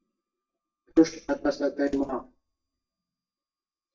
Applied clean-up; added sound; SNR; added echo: neural mask model DeepFilterNet 3.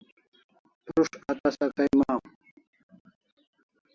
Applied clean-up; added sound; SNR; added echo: none; none; none; none.